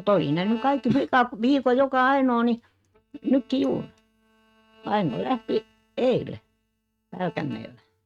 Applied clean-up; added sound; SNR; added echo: neural mask model RNNoise.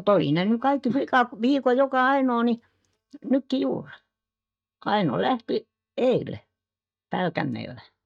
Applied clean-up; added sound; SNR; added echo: neural mask model DeepFilterNet 3.